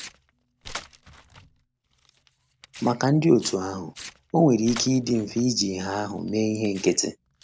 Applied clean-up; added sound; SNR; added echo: none; Tearing; 20 dB; none.